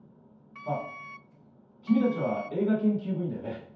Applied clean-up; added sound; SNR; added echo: none; Wind instrument, woodwind instrument; 17 dB; reverberation time 0.6 s.